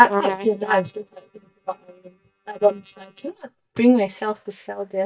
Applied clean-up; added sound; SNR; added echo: neural mask model DeepFilterNet 3.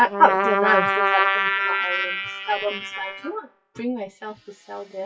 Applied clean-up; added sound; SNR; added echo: classical method WPE with log-MMSE.